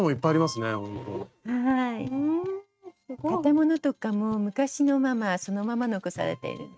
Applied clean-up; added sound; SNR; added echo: neural mask model RNNoise.